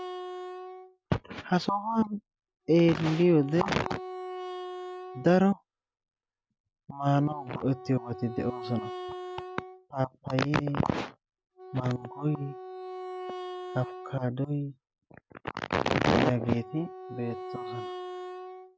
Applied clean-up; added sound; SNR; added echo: none; Wind instrument, woodwind instrument; 12 dB; none.